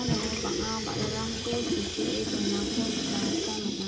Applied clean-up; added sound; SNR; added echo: none; Sink (filling or washing) / Water tap, faucet; -3 dB; reverberation time 0.2 s.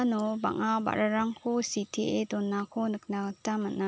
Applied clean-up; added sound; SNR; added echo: none; none; none; none.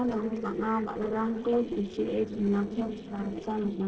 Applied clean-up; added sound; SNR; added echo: neural separator model SepFormer DNS4.